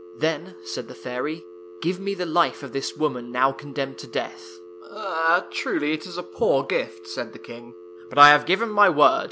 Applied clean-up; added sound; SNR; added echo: none; Telephone; 18 dB; none.